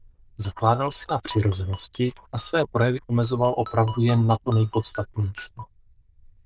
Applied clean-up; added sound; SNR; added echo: neural diffusion model UNIVERSE++.